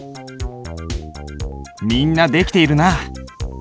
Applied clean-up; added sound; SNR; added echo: none; none; none; none.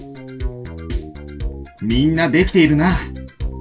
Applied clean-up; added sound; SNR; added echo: none; none; none; reverberation time 0.2 s.